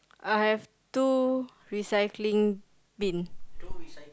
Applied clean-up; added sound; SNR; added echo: none; none; none; none.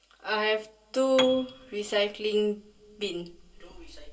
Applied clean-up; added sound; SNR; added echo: none; Piano; 10 dB; reverberation time 0.2 s.